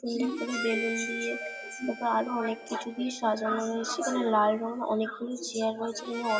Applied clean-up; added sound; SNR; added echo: none; Harmonica; 11 dB; reverberation time 1.8 s.